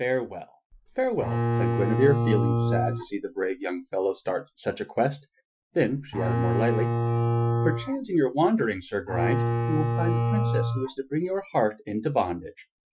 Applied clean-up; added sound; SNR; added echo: classical method Wiener filter.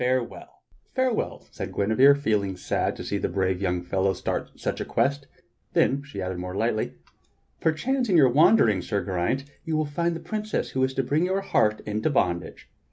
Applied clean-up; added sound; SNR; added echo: none; none; none; none.